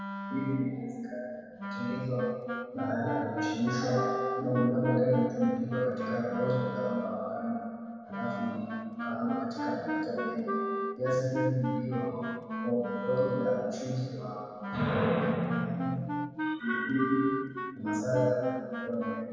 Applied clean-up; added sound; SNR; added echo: none; Wind instrument, woodwind instrument; 5 dB; reverberation time 1.9 s.